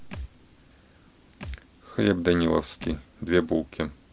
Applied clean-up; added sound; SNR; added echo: none; Thump, thud; 17 dB; none.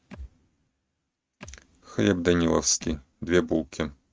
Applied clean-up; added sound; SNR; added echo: neural mask model RNNoise.